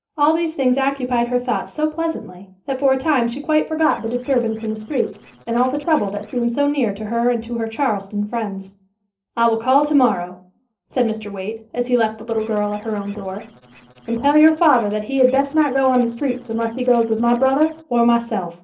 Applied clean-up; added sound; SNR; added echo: neural separator model SepFormer DNS4.